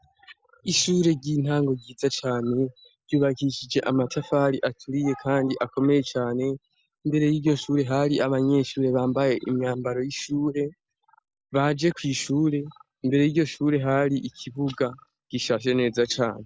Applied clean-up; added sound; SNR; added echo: none; none; none; none.